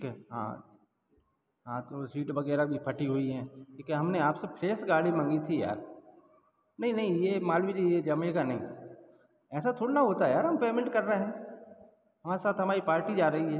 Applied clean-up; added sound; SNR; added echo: none; none; none; none.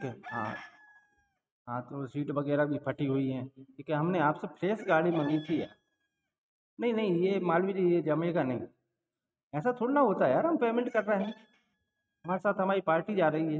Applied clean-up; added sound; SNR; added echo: neural mask model RNNoise.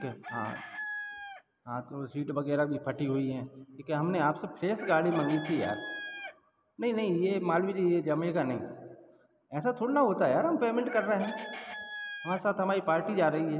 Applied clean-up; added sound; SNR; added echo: none; Chicken, rooster; 15 dB; none.